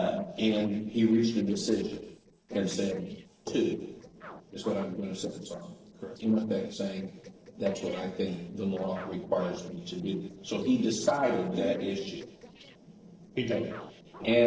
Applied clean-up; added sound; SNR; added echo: neural separator model SepFormer DNS4.